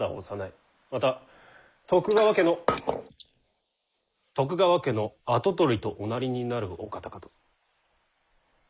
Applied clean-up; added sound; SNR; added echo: neural mask model Resemble Enhance denoiser.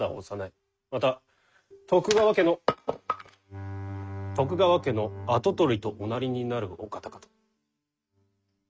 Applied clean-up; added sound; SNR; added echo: neural mask model RNNoise.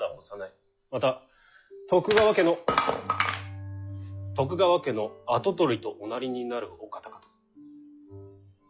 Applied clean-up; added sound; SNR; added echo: classical method log-MMSE.